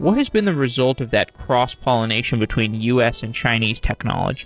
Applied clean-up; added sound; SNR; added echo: neural separator model SepFormer DNS4.